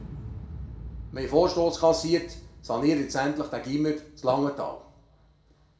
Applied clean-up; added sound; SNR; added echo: none; Explosion; 15 dB; reverberation time 0.4 s.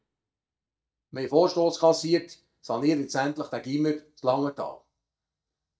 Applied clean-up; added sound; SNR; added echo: neural mask model DeepFilterNet 3.